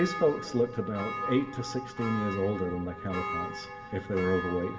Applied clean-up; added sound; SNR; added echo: none; Church bell; 8 dB; reverberation time 1.9 s.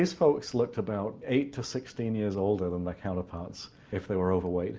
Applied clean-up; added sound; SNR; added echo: none; none; none; none.